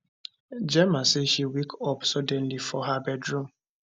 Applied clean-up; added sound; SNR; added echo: none; none; none; none.